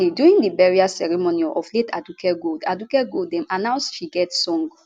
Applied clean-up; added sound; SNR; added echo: none; none; none; none.